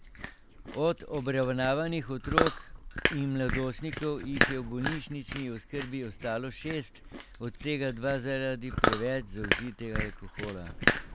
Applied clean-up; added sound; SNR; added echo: none; Chewing, mastication; 1 dB; none.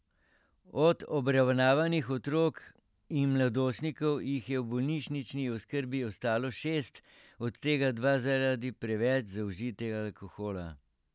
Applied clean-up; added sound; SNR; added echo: none; none; none; none.